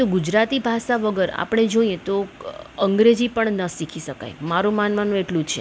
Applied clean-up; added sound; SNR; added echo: none; none; none; none.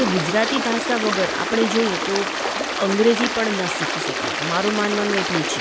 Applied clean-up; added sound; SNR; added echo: none; Stream; 2 dB; none.